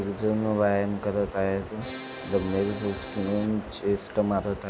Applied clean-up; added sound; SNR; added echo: none; Accordion; 11 dB; none.